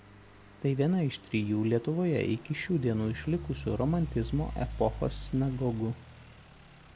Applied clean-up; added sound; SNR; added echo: none; Idling / Truck; 12 dB; none.